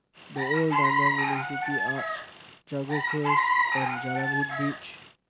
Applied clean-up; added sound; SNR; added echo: none; Chicken, rooster; -4 dB; none.